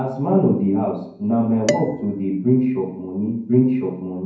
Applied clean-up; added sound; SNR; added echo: none; Dishes, pots, and pans; 12 dB; reverberation time 0.9 s.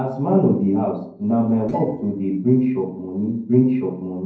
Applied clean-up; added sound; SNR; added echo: neural separator model SepFormer DNS4.